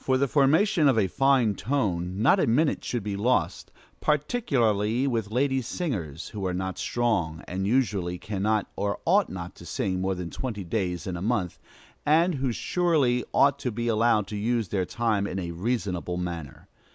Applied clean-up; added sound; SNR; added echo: none; none; none; none.